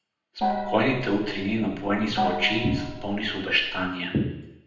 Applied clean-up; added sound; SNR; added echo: none; Gong; 5 dB; reverberation time 0.8 s.